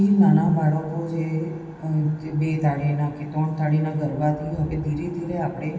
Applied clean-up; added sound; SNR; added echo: none; none; none; reverberation time 2.1 s.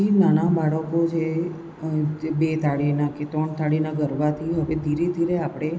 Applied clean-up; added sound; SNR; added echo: none; none; none; none.